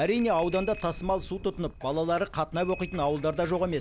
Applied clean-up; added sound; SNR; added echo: none; Bicycle bell; 16 dB; none.